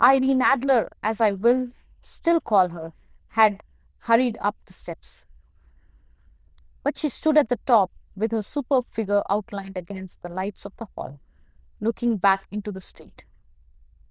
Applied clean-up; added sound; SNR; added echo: neural diffusion model UNIVERSE++.